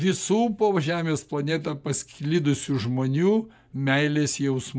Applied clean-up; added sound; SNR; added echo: none; none; none; none.